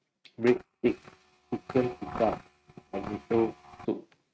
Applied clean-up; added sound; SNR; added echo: neural mask model RNNoise.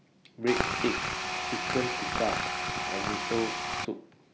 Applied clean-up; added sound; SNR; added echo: none; Tools; -2 dB; none.